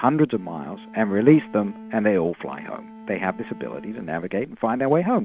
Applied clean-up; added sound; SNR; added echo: none; Bowed string instrument; 18 dB; none.